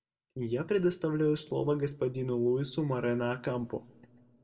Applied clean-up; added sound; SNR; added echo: none; none; none; reverberation time 0.7 s.